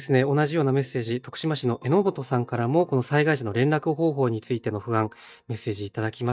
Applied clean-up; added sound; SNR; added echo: neural mask model DeepFilterNet 3.